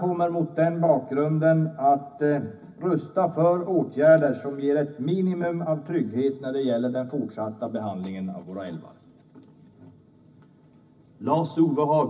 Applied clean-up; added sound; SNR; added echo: none; none; none; reverberation time 0.4 s.